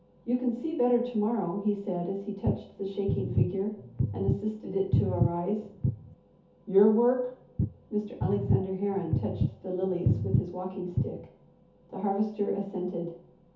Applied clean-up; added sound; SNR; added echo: none; Bass guitar; 0 dB; reverberation time 0.5 s.